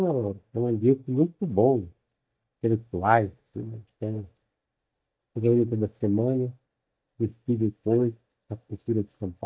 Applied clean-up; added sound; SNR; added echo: neural mask model DeepFilterNet 3.